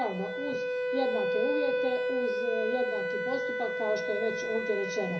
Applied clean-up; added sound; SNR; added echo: none; Wind instrument, woodwind instrument; -2 dB; reverberation time 0.5 s.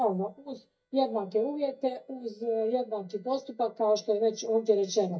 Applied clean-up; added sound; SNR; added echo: neural mask model DeepFilterNet 3.